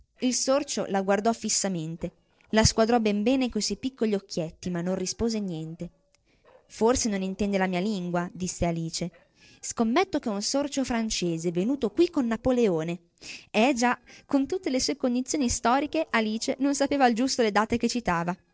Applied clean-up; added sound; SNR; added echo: neural separator model SepFormer DNS4.